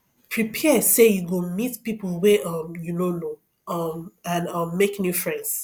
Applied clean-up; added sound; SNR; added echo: none; none; none; none.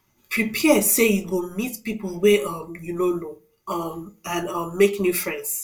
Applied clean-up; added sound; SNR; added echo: none; none; none; reverberation time 0.2 s.